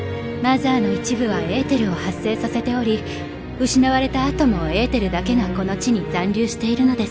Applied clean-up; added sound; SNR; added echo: none; none; none; none.